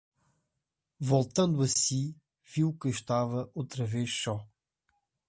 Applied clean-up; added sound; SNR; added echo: none; none; none; none.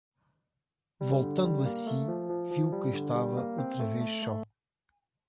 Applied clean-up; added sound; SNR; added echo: none; Piano; 0 dB; none.